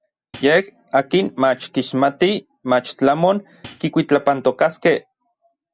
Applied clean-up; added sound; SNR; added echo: none; Hi-hat; 15 dB; none.